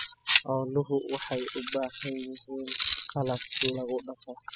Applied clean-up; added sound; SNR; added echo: classical method spectral subtraction.